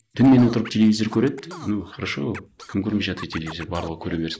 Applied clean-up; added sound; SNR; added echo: neural mask model Resemble Enhance denoiser.